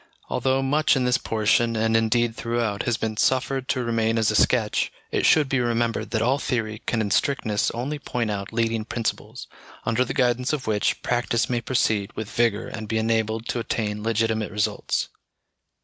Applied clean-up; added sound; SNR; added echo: none; none; none; none.